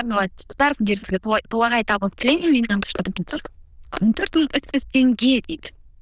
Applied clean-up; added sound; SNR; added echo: neural diffusion model UNIVERSE++.